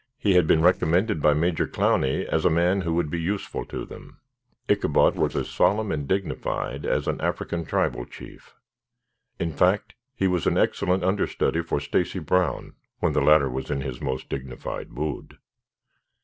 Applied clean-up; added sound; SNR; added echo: neural separator model SepFormer DNS4.